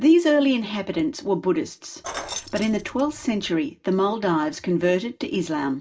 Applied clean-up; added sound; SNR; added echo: none; Keys jangling; 13 dB; reverberation time 0.2 s.